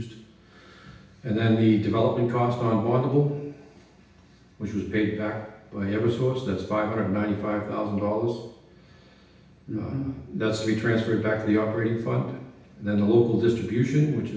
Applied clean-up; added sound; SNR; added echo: none; none; none; reverberation time 0.9 s.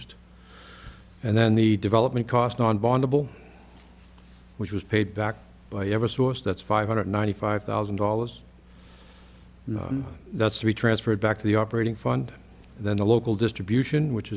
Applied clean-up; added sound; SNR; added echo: none; none; none; none.